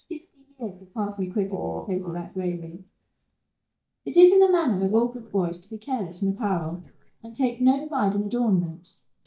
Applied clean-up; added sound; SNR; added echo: neural mask model DeepFilterNet 3.